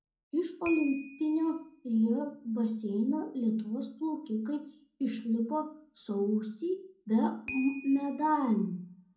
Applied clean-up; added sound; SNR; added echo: none; Piano; 20 dB; reverberation time 0.6 s.